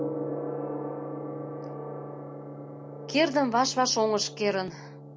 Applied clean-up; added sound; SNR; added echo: none; Gong; 6 dB; none.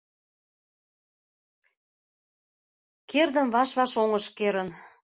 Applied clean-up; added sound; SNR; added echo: none; none; none; none.